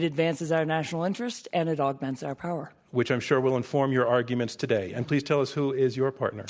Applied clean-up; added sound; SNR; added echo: none; none; none; none.